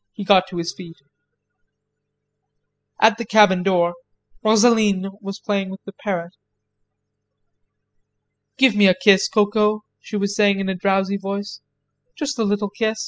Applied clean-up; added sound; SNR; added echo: classical method spectral subtraction.